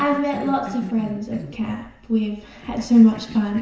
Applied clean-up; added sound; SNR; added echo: none; Cough; 16 dB; reverberation time 0.9 s.